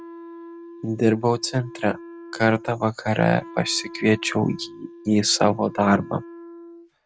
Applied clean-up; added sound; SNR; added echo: none; Wind instrument, woodwind instrument; 17 dB; none.